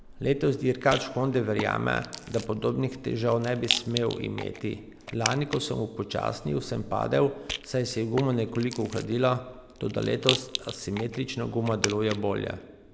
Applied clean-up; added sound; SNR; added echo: none; Rattle; 10 dB; none.